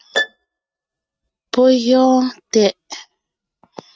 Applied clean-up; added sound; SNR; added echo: neural mask model RNNoise.